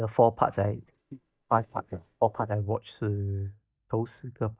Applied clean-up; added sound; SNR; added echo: neural mask model DeepFilterNet 3.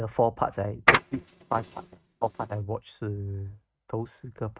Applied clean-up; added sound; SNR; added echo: neural mask model RNNoise.